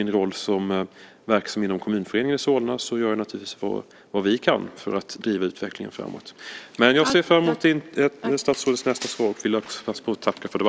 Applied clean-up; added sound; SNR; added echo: none; none; none; none.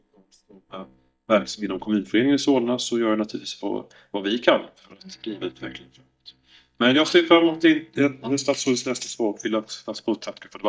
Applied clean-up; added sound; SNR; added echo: neural mask model DeepFilterNet 3.